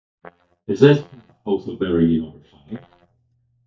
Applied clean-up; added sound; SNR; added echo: neural mask model DeepFilterNet 3.